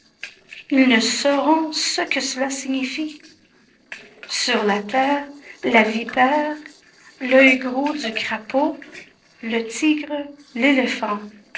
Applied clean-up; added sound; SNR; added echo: neural separator model SepFormer DNS4.